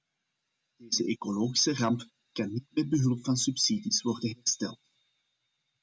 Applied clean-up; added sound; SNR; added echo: none; none; none; none.